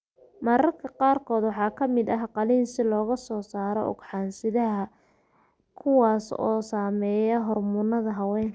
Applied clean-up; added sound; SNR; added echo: none; none; none; none.